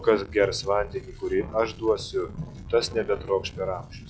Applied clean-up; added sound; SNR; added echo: classical method log-MMSE.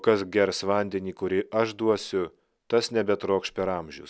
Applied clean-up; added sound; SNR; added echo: none; none; none; none.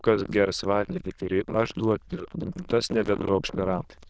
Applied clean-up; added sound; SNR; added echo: neural diffusion model UNIVERSE++.